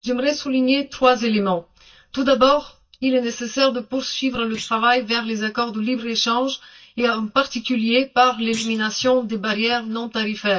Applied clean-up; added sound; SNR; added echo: neural mask model DeepFilterNet 3.